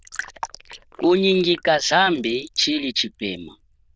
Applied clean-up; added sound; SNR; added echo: neural diffusion model UNIVERSE++.